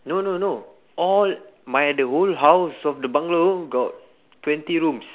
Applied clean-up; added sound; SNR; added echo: none; none; none; none.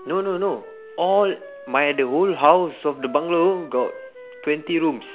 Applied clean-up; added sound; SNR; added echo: none; Wind instrument, woodwind instrument; 19 dB; none.